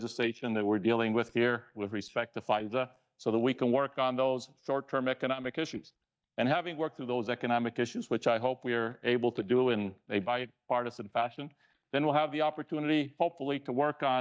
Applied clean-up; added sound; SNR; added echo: neural mask model DeepFilterNet 3.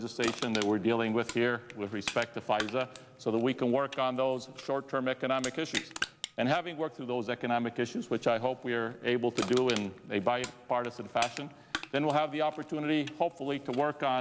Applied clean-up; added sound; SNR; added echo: none; Crushing; 13 dB; none.